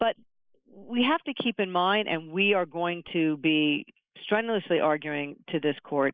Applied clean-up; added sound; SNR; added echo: neural mask model Resemble Enhance denoiser.